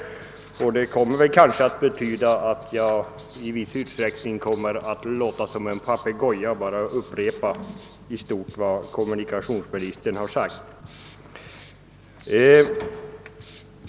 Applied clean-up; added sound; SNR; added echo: none; Writing; 18 dB; none.